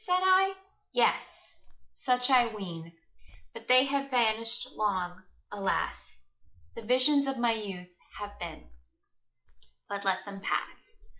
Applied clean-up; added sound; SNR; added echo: classical method log-MMSE.